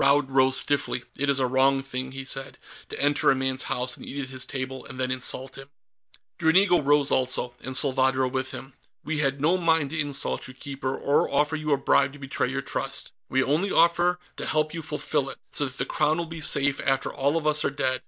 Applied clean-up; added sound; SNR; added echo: none; none; none; none.